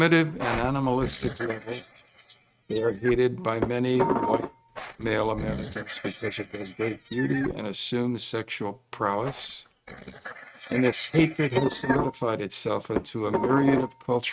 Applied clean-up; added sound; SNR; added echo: neural mask model RNNoise.